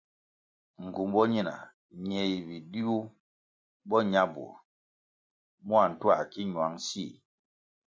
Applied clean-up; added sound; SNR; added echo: none; none; none; none.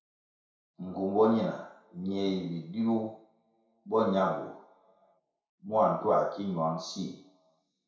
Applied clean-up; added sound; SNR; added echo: none; none; none; reverberation time 0.6 s.